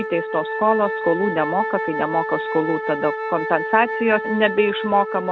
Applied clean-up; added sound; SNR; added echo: none; Wind instrument, woodwind instrument; 5 dB; none.